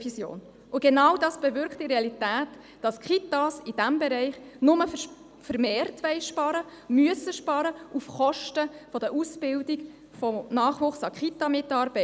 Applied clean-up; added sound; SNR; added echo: none; none; none; none.